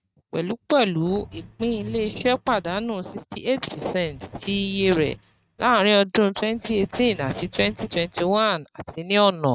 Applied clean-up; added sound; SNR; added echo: neural mask model RNNoise.